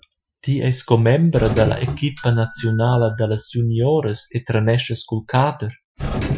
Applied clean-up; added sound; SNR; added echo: classical method Wiener filter.